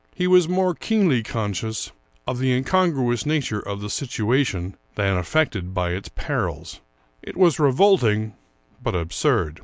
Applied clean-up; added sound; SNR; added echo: none; none; none; none.